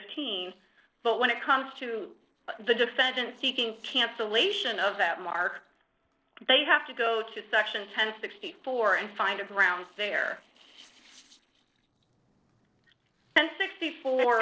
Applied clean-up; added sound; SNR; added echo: neural separator model SepFormer DNS4.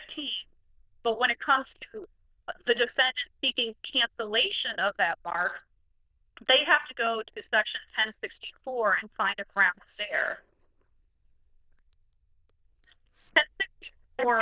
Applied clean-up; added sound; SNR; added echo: neural diffusion model UNIVERSE++.